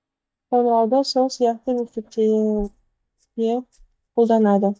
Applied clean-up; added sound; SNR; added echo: neural mask model DeepFilterNet 3.